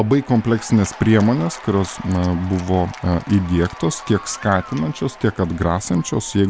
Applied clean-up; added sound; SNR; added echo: none; Applause / Cheering; 18 dB; none.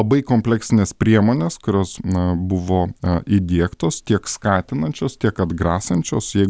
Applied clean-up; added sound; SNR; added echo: none; none; none; none.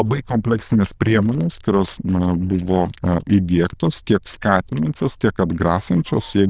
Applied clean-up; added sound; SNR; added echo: neural diffusion model UNIVERSE++.